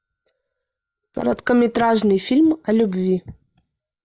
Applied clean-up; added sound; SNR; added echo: neural mask model DeepFilterNet 3.